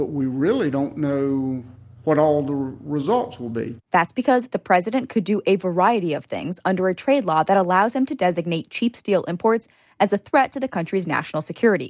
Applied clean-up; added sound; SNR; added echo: none; none; none; none.